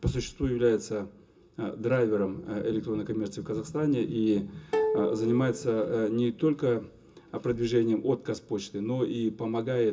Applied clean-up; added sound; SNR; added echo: none; Plucked string instrument; 5 dB; reverberation time 0.2 s.